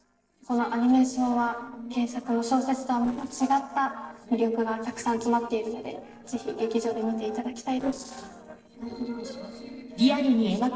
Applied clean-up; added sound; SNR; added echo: neural separator model SepFormer DNS4.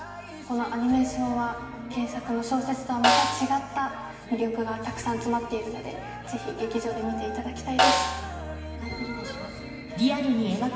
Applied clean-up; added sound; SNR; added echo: none; Snare drum; 1 dB; reverberation time 1.5 s.